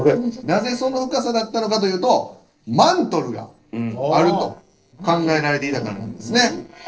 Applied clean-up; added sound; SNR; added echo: neural separator model SepFormer DNS4.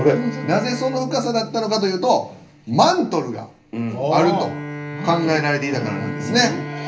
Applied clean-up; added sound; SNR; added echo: none; Bowed string instrument; 11 dB; reverberation time 0.3 s.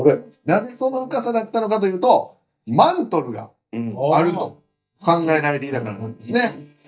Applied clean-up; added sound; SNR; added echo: neural mask model DeepFilterNet 3.